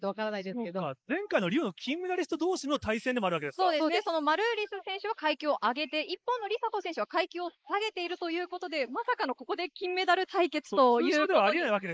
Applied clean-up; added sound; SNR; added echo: neural mask model Resemble Enhance denoiser.